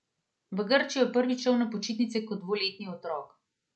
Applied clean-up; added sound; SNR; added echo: none; none; none; none.